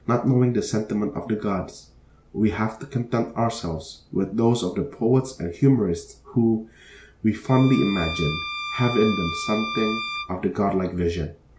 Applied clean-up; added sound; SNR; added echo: none; Bowed string instrument; 8 dB; none.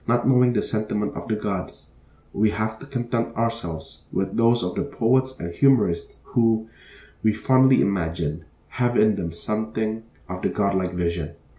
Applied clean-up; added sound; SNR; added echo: none; none; none; none.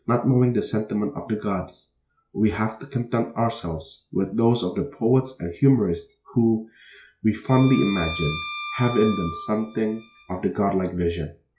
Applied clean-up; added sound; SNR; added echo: classical method log-MMSE.